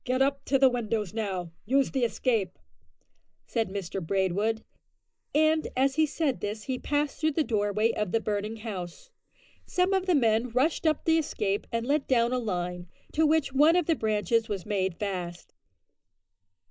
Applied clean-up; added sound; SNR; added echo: neural mask model Resemble Enhance denoiser.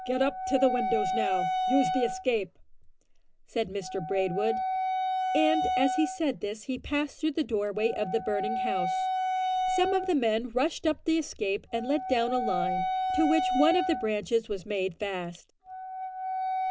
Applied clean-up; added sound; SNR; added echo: none; Wind instrument, woodwind instrument; 2 dB; none.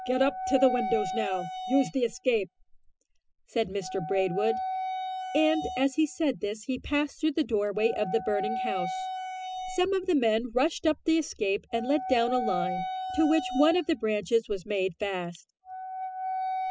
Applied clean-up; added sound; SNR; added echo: classical method spectral subtraction.